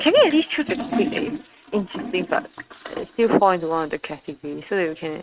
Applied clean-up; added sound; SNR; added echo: neural mask model RNNoise.